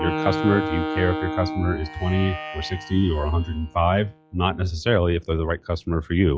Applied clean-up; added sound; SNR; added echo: classical method log-MMSE.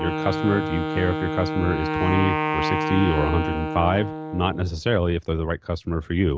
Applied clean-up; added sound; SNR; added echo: none; Wind instrument, woodwind instrument; 4 dB; none.